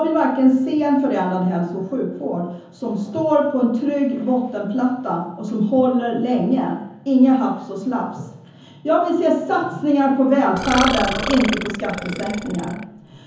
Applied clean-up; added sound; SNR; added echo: none; Burping, eructation; 7 dB; reverberation time 0.7 s.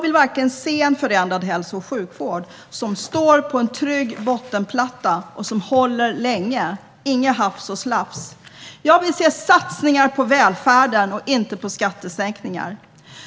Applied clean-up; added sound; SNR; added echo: none; none; none; none.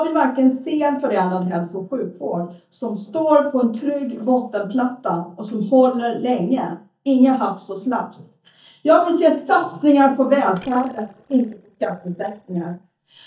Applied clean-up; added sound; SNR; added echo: neural mask model DeepFilterNet 3.